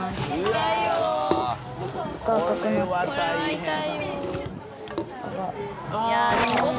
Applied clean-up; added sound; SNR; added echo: none; none; none; none.